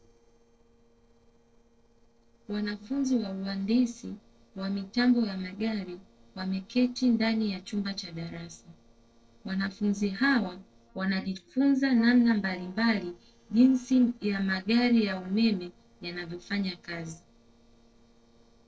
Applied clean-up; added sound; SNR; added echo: neural separator model SepFormer DNS4.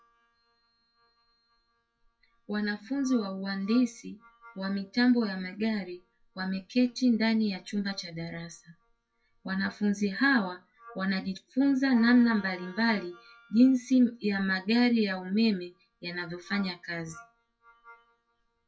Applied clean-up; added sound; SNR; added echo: classical method WPE with log-MMSE.